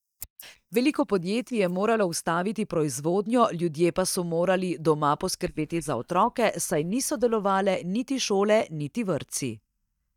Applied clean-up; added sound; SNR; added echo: neural mask model DeepFilterNet 3.